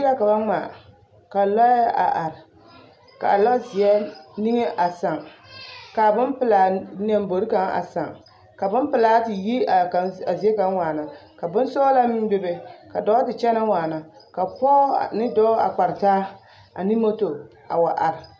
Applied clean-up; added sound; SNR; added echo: none; none; none; none.